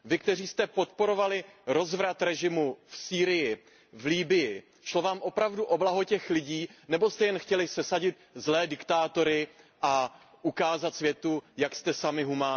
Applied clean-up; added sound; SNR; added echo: none; none; none; none.